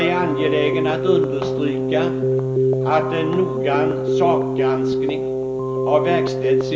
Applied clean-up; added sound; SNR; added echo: none; Keyboard (musical); -3 dB; reverberation time 0.7 s.